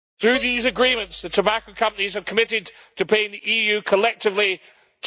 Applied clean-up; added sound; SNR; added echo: neural mask model DeepFilterNet 3.